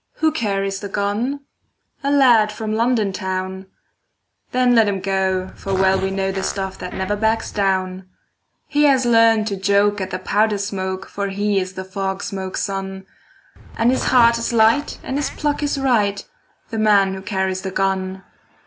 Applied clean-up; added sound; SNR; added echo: none; Fart; 12 dB; none.